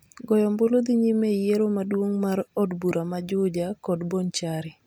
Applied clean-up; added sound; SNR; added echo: none; none; none; none.